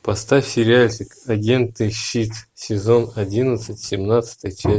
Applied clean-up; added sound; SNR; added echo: none; none; none; none.